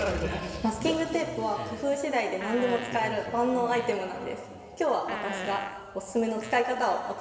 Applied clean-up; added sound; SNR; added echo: none; Fart; 12 dB; reverberation time 2.5 s.